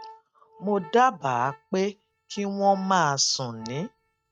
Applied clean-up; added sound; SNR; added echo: neural mask model RNNoise.